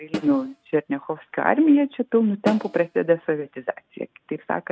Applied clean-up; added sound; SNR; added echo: neural mask model RNNoise.